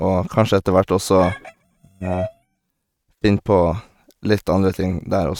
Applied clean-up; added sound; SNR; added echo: neural mask model RNNoise.